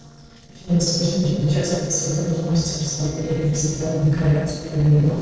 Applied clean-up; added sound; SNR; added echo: neural separator model SepFormer DNS4.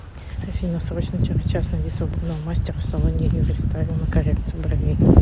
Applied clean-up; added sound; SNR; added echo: none; none; none; none.